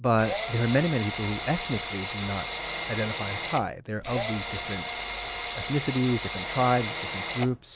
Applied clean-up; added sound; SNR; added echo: none; Drill; 5 dB; none.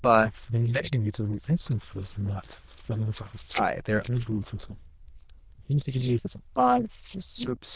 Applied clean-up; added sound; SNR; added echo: neural diffusion model UNIVERSE++.